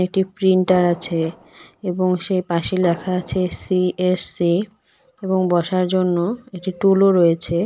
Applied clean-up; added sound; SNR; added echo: none; Fireworks; 20 dB; none.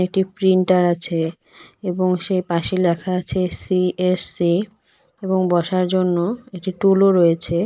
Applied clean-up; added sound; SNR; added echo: neural mask model Resemble Enhance denoiser.